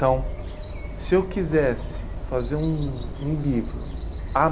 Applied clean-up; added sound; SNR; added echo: none; Bird vocalization, bird call, bird song; 5 dB; none.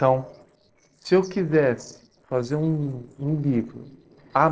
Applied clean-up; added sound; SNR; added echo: neural separator model SepFormer DNS4.